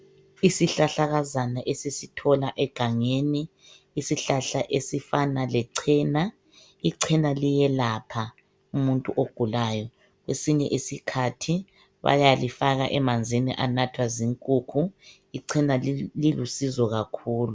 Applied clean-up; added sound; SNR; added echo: none; none; none; none.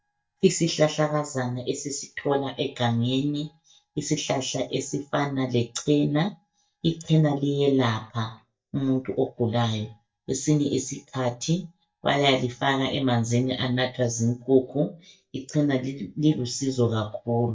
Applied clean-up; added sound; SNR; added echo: neural mask model DeepFilterNet 3.